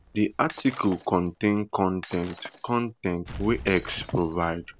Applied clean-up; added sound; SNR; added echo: none; Shatter + Explosion; 15 dB; none.